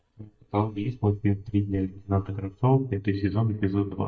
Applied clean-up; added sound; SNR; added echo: neural mask model DeepFilterNet 3.